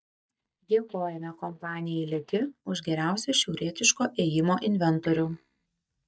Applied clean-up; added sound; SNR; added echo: neural mask model DeepFilterNet 3.